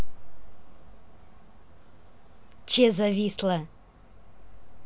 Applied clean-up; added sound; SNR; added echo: none; none; none; none.